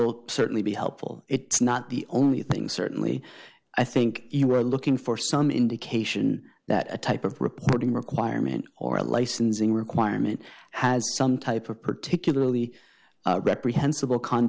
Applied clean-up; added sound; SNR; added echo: none; none; none; none.